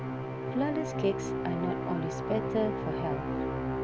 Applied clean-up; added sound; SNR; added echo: none; Musical instrument; -1 dB; none.